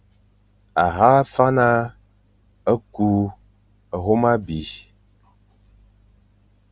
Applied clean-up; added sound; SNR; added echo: none; none; none; none.